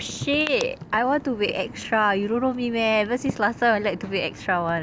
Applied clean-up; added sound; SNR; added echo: none; none; none; none.